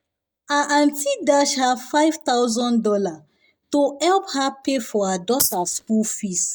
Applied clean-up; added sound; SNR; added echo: neural mask model DeepFilterNet 3.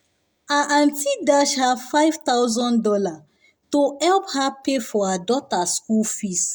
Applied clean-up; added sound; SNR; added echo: none; none; none; none.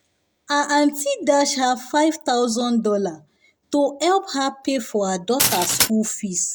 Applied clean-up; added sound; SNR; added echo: none; Glass; 1 dB; none.